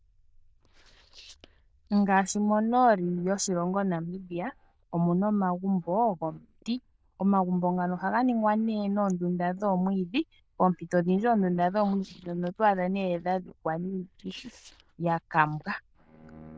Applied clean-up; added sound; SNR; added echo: neural diffusion model UNIVERSE++.